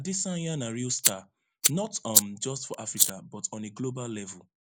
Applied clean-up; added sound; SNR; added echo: neural mask model Resemble Enhance denoiser.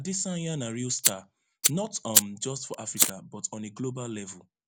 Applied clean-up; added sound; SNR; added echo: none; Fire; -5 dB; none.